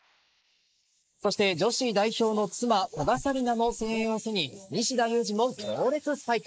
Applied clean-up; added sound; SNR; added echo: neural mask model Resemble Enhance denoiser.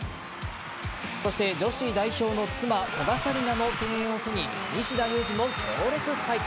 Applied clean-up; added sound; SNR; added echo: none; Scratching (performance technique); 15 dB; none.